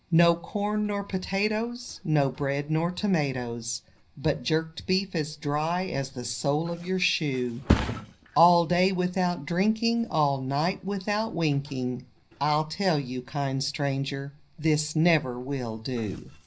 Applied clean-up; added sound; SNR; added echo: none; Thump, thud; 13 dB; reverberation time 0.4 s.